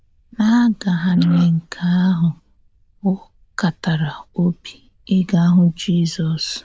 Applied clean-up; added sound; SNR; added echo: neural diffusion model UNIVERSE++.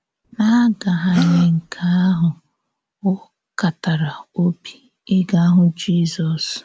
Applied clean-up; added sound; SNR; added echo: none; Gasp; 12 dB; none.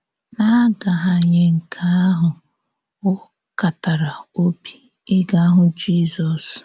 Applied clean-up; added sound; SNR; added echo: none; none; none; none.